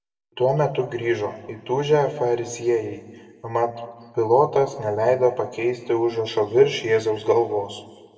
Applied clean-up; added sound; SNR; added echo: none; none; none; reverberation time 1.2 s.